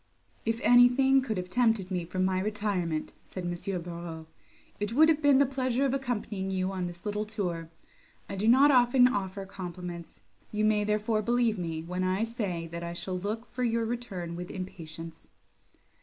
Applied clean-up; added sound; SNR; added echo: none; none; none; none.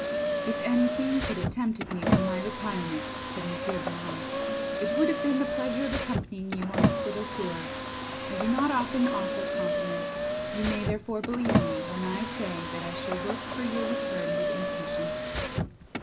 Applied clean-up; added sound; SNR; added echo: none; Car; -2 dB; none.